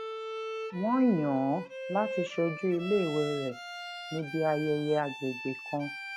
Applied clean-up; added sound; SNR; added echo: none; Bowed string instrument; 9 dB; none.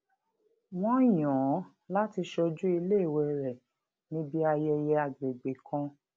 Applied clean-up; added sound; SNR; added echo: none; none; none; none.